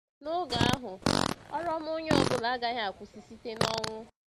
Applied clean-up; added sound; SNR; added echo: none; Fart; -2 dB; none.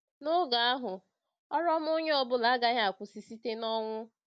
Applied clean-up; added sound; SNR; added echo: none; none; none; none.